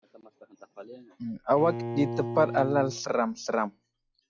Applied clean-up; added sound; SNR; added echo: classical method log-MMSE.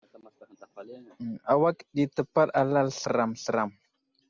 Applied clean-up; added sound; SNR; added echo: none; none; none; none.